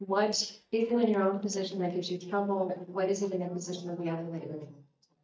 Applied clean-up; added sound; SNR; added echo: neural mask model DeepFilterNet 3.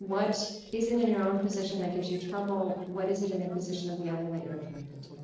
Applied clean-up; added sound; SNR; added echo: neural separator model SepFormer DNS4.